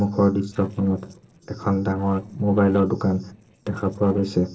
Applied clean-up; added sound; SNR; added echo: neural separator model SepFormer DNS4.